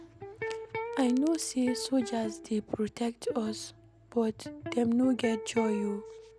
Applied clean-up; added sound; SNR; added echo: none; Electric guitar; 10 dB; none.